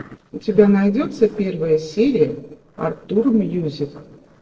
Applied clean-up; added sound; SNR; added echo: neural separator model SepFormer DNS4.